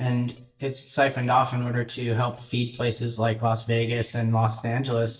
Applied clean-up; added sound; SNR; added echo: neural mask model DeepFilterNet 3.